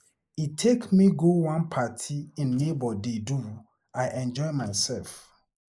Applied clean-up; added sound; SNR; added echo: neural mask model Resemble Enhance denoiser.